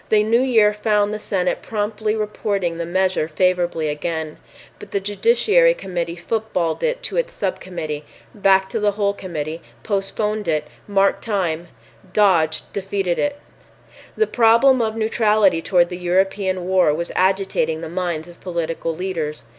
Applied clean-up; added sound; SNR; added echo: none; none; none; none.